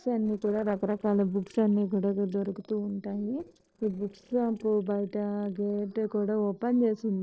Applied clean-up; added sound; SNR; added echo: neural separator model SepFormer DNS4.